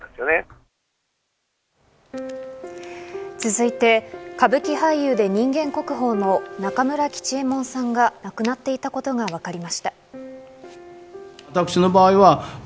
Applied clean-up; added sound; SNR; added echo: none; Finger snapping; 18 dB; none.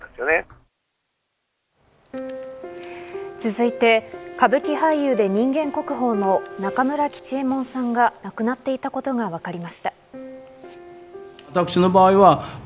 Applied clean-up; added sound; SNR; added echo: none; none; none; none.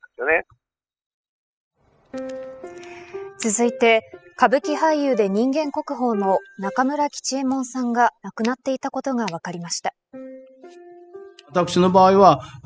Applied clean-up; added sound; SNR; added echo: classical method spectral subtraction.